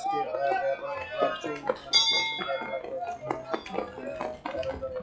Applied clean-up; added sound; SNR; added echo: classical method log-MMSE.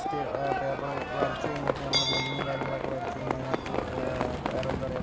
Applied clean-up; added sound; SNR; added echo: none; Livestock, farm animals, working animals; -3 dB; none.